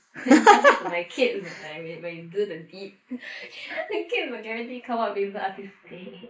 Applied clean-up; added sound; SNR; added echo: neural mask model Resemble Enhance denoiser.